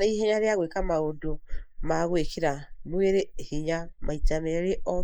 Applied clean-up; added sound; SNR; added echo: neural mask model Resemble Enhance denoiser.